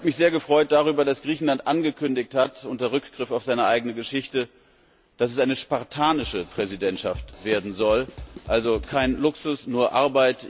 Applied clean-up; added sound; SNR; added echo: none; Drum kit; 15 dB; none.